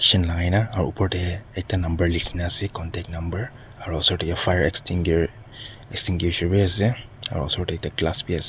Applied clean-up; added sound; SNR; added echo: none; none; none; none.